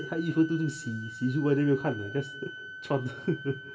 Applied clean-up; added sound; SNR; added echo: none; Wind instrument, woodwind instrument; 13 dB; reverberation time 1.3 s.